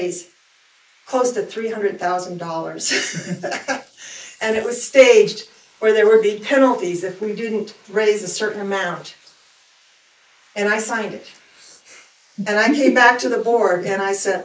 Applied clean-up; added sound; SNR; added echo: neural mask model Resemble Enhance denoiser.